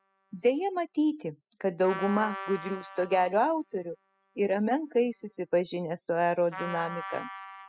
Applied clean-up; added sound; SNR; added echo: classical method spectral subtraction.